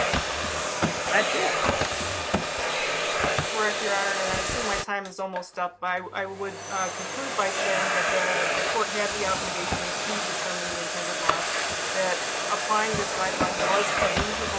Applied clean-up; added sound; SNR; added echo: none; Domestic sounds, home sounds; -4 dB; none.